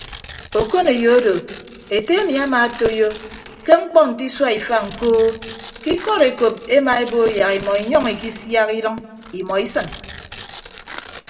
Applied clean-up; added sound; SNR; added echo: none; Tearing; 17 dB; reverberation time 0.8 s.